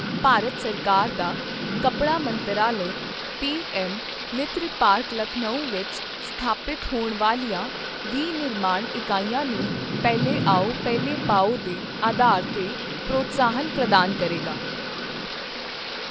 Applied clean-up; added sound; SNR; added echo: none; Thunder / Rain; 5 dB; none.